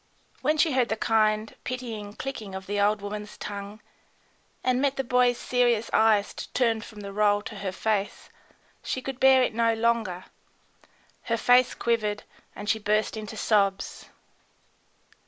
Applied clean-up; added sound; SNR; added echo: none; none; none; none.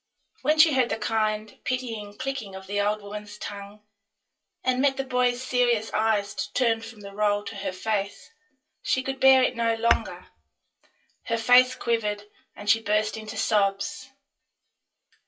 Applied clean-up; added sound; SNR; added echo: classical method WPE with log-MMSE.